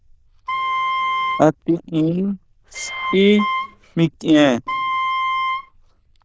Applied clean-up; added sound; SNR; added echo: neural diffusion model UNIVERSE++.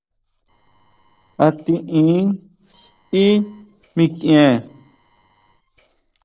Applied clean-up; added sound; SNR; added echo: neural separator model SepFormer DNS4.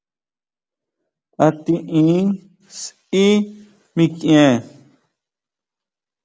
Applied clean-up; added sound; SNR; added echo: none; none; none; none.